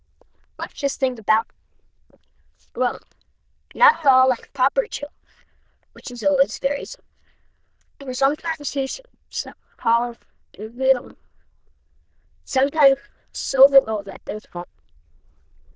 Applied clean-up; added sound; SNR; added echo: neural diffusion model UNIVERSE++.